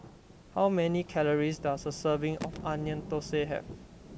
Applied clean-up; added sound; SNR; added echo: none; Telephone + Rain / Thunderstorm; 13 dB; none.